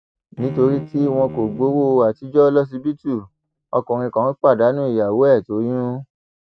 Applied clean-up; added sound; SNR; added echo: neural mask model RNNoise.